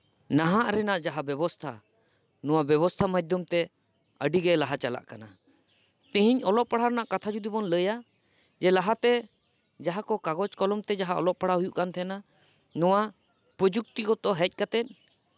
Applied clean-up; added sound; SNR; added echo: none; none; none; none.